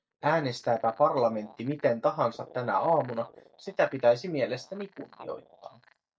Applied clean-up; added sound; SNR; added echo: neural mask model DeepFilterNet 3.